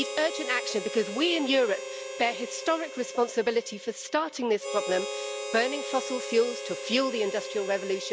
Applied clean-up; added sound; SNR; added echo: none; Harmonica; 8 dB; none.